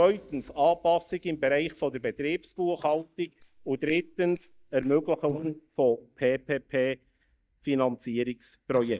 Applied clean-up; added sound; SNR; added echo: neural mask model DeepFilterNet 3.